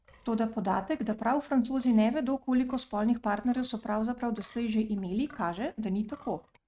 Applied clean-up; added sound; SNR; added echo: neural mask model RNNoise.